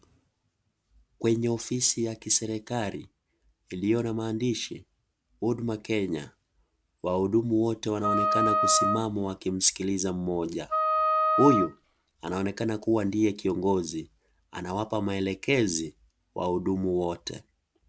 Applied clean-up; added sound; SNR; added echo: none; Wind instrument, woodwind instrument; -1 dB; none.